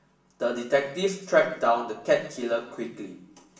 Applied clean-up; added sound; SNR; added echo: none; none; none; reverberation time 0.8 s.